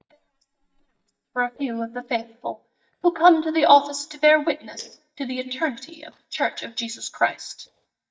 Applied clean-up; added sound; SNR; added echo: neural mask model DeepFilterNet 3.